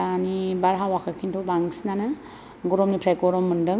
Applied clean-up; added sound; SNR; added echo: none; none; none; none.